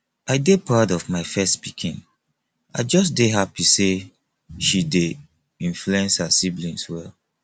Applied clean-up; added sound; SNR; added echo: none; none; none; none.